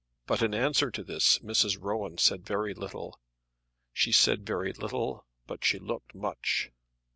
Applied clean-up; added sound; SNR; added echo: none; none; none; none.